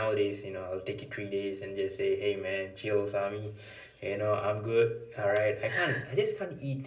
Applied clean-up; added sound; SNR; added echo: none; none; none; reverberation time 0.5 s.